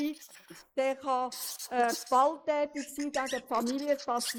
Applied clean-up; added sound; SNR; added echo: neural mask model Resemble Enhance denoiser.